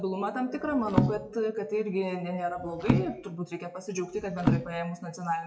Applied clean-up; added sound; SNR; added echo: classical method WPE with log-MMSE.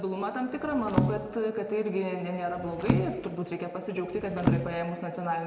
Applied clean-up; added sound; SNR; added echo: none; Percussion; 0 dB; reverberation time 1.8 s.